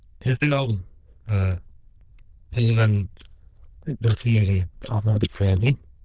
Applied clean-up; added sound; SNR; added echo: neural diffusion model UNIVERSE++.